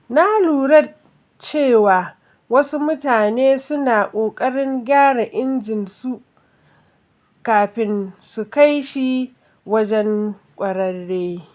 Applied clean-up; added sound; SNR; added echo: none; none; none; none.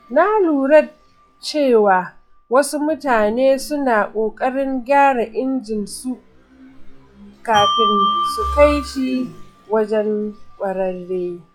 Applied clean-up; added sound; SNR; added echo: classical method log-MMSE.